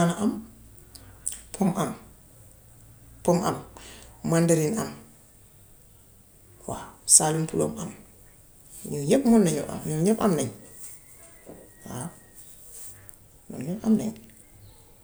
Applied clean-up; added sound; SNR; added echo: none; none; none; none.